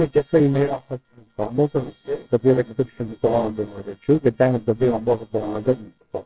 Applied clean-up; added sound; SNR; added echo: neural separator model SepFormer WHAMR!.